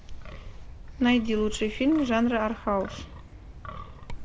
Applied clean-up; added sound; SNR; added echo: none; Bathtub (filling or washing) / Water / Splash, splatter + Wind; 11 dB; none.